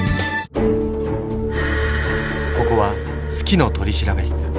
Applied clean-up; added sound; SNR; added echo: none; none; none; none.